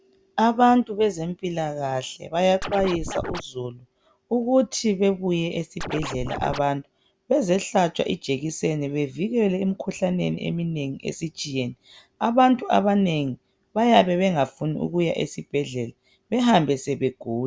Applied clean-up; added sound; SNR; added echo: none; Scratching (performance technique); 7 dB; none.